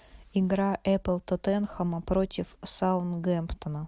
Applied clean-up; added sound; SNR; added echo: none; none; none; none.